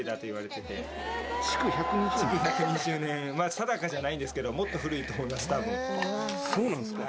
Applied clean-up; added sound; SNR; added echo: none; Musical instrument; 17 dB; none.